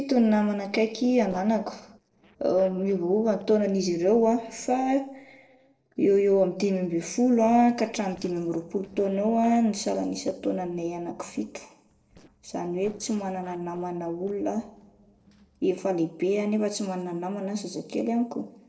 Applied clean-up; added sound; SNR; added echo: neural separator model SepFormer DNS4.